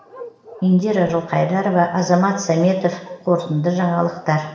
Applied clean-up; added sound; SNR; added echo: none; Bark; 19 dB; reverberation time 0.8 s.